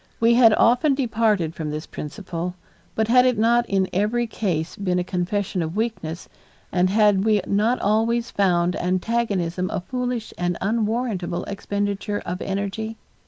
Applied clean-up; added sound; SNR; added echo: none; none; none; none.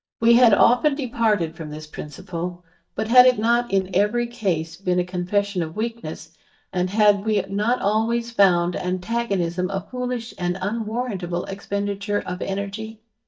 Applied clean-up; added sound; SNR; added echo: neural mask model DeepFilterNet 3.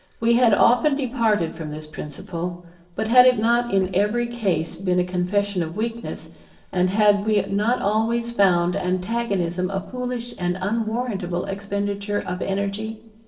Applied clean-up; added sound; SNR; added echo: neural separator model SepFormer DNS4.